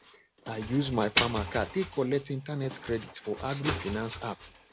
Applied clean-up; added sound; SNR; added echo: none; Engine; 5 dB; none.